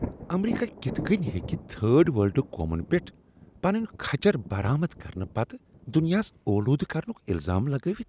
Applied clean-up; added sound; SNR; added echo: none; Thunder; 13 dB; none.